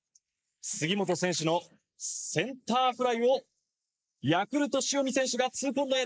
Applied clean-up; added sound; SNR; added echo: neural mask model Resemble Enhance denoiser.